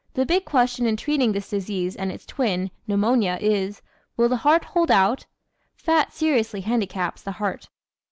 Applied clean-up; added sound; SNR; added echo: none; none; none; none.